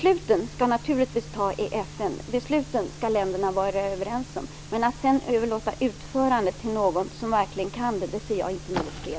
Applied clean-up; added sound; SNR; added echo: none; none; none; none.